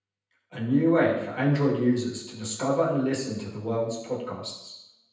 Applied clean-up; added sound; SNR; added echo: none; none; none; reverberation time 0.9 s.